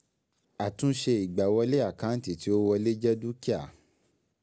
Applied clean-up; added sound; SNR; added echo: none; none; none; none.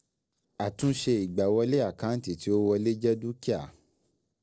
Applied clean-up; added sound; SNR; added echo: neural separator model SepFormer DNS4.